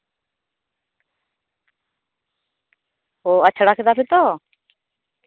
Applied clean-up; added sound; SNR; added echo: none; none; none; none.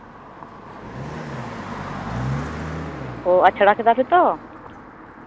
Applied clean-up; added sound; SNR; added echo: none; Car passing by; 9 dB; none.